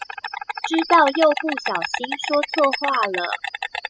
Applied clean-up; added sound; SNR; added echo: classical method spectral subtraction.